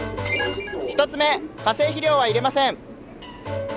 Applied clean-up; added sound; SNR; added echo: none; Subway, metro, underground; 11 dB; none.